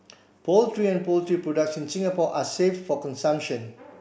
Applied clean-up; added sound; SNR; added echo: none; none; none; none.